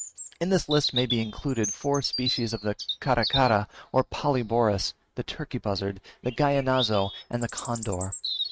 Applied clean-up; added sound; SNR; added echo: neural mask model RNNoise.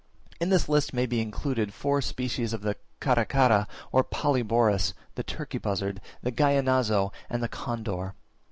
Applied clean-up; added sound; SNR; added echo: none; none; none; none.